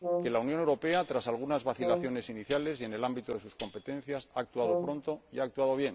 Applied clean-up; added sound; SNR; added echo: none; Brass instrument + Tambourine; 3 dB; none.